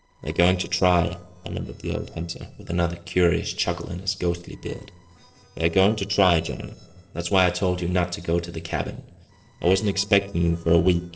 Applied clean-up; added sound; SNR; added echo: neural separator model SepFormer DNS4.